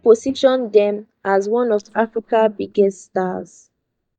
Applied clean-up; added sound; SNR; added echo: neural mask model DeepFilterNet 3.